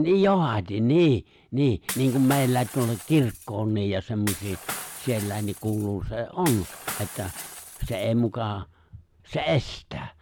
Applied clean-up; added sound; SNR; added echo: none; Shatter / Crushing; 12 dB; none.